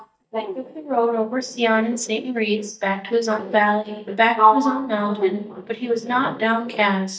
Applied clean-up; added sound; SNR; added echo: neural mask model DeepFilterNet 3.